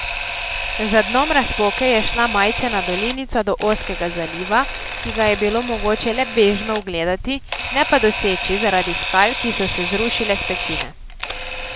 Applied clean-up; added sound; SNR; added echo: none; Camera; 5 dB; none.